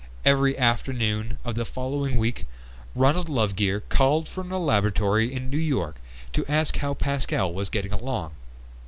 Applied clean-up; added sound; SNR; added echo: none; none; none; none.